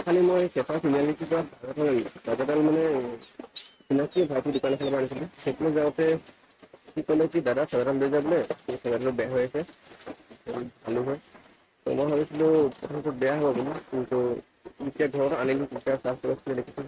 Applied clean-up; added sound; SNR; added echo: neural mask model RNNoise.